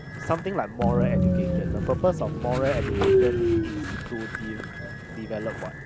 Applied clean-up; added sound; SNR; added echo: none; Train; -4 dB; none.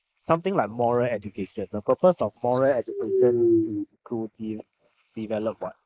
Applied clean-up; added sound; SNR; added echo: neural mask model Resemble Enhance denoiser.